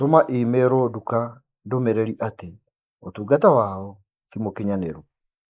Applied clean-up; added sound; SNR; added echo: neural mask model Resemble Enhance denoiser.